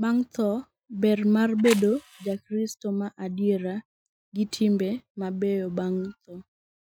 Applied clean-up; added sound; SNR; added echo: classical method Wiener filter.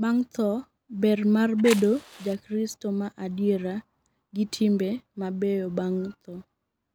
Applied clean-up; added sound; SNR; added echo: none; Fire; 12 dB; none.